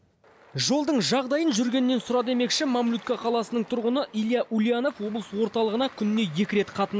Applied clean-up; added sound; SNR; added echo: none; none; none; none.